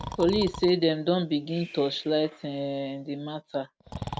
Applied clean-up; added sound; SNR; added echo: none; Breathing; 14 dB; none.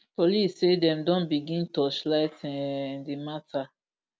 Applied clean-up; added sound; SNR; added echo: none; none; none; none.